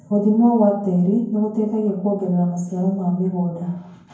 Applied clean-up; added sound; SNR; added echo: none; none; none; reverberation time 0.9 s.